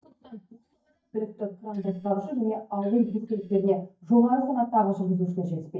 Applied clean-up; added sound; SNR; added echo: neural mask model DeepFilterNet 3.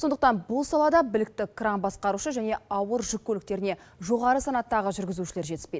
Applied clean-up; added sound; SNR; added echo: none; none; none; none.